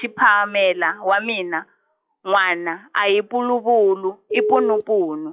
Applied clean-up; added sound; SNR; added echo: classical method log-MMSE.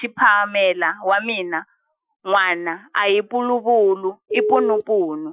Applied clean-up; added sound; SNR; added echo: classical method Wiener filter.